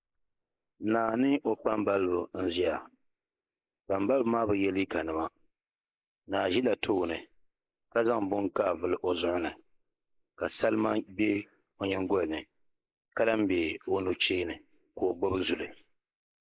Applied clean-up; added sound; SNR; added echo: neural mask model Resemble Enhance denoiser.